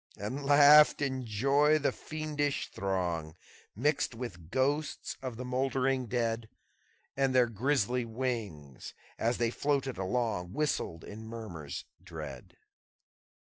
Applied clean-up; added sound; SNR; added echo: none; none; none; none.